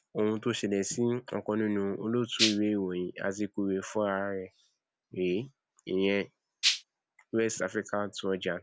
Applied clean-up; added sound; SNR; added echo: none; Rattle (instrument); -3 dB; none.